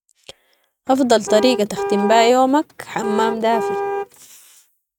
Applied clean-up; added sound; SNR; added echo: neural mask model RNNoise.